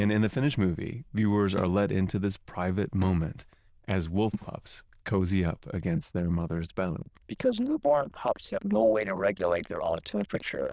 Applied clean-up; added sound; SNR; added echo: neural diffusion model UNIVERSE++.